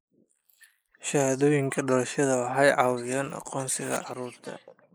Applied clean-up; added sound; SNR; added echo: neural mask model Resemble Enhance denoiser.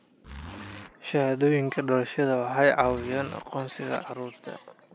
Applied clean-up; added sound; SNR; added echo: none; Zipper (clothing); 14 dB; none.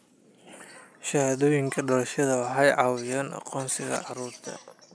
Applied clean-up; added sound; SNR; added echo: none; none; none; none.